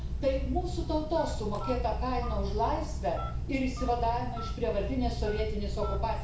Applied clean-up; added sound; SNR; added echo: none; Telephone; 1 dB; reverberation time 0.6 s.